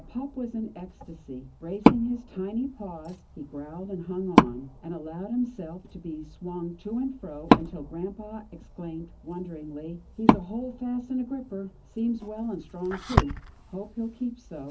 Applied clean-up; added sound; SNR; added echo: none; Wood; -4 dB; reverberation time 0.4 s.